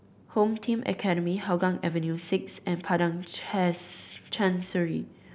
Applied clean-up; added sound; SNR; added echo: none; none; none; none.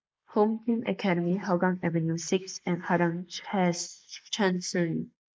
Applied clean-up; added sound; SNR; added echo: neural mask model Resemble Enhance denoiser.